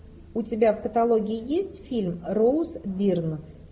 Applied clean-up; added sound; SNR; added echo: none; none; none; none.